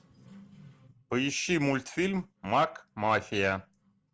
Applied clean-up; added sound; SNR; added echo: none; none; none; none.